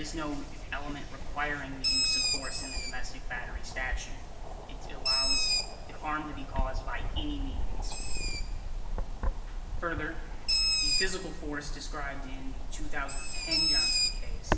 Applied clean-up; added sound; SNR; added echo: none; Bird; -5 dB; reverberation time 1.0 s.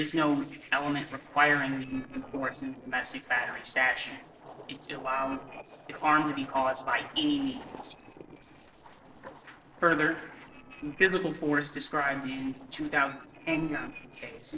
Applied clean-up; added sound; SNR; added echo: neural separator model SepFormer DNS4.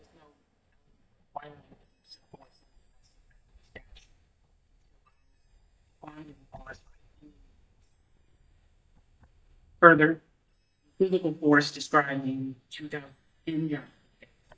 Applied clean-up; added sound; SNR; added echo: neural mask model DeepFilterNet 3.